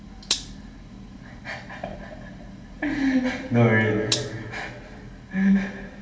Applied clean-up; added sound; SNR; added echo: none; Gunshot, gunfire; 7 dB; reverberation time 2.3 s.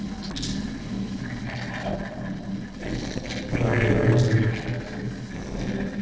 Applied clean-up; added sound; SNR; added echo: neural separator model SepFormer DNS4.